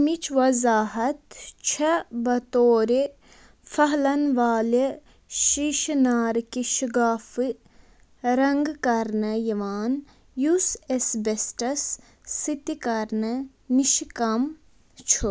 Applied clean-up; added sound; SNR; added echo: none; none; none; none.